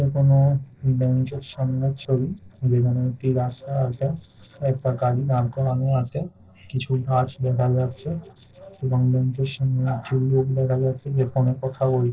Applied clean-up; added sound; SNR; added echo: neural separator model SepFormer DNS4.